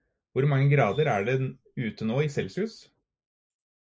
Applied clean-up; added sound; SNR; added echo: neural mask model Resemble Enhance denoiser.